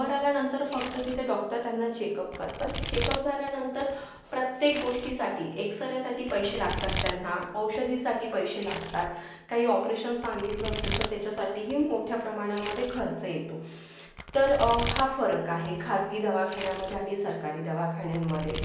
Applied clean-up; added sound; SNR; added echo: none; Domestic sounds, home sounds; 9 dB; none.